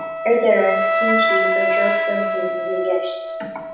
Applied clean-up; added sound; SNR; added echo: none; Wind instrument, woodwind instrument; -2 dB; reverberation time 0.8 s.